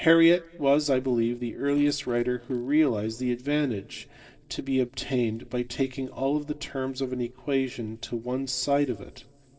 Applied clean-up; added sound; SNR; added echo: neural separator model SepFormer DNS4.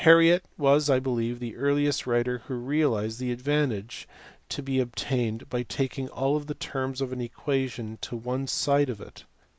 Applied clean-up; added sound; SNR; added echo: none; none; none; none.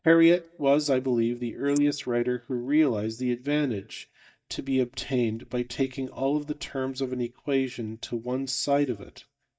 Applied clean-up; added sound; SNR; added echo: neural mask model DeepFilterNet 3.